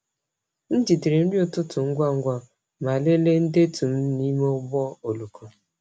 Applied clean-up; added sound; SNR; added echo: none; none; none; none.